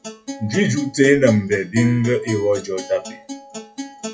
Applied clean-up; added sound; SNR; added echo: classical method WPE with log-MMSE.